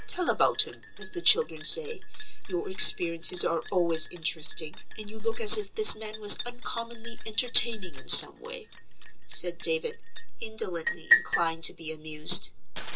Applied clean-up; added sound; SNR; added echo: none; Liquid; 14 dB; reverberation time 0.2 s.